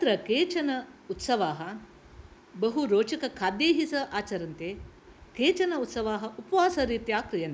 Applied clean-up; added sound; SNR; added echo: none; none; none; none.